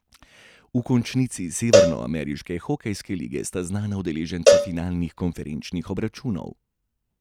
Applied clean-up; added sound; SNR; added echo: none; Cowbell; -4 dB; none.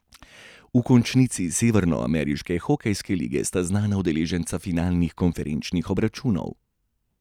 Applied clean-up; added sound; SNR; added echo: none; none; none; none.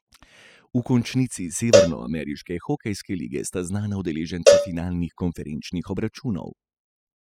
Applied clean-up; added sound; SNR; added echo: classical method spectral subtraction.